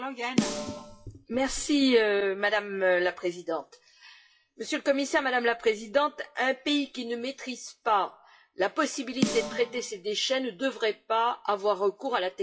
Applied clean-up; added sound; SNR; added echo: classical method WPE with log-MMSE.